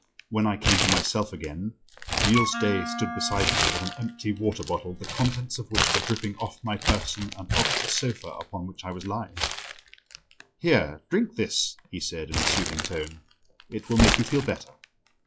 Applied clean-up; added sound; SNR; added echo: classical method log-MMSE.